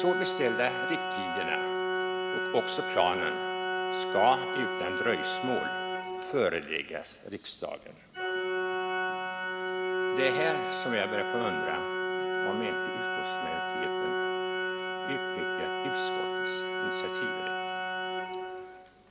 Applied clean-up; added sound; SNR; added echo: none; Organ; -2 dB; none.